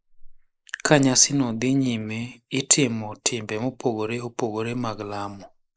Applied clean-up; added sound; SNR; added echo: neural mask model Resemble Enhance denoiser.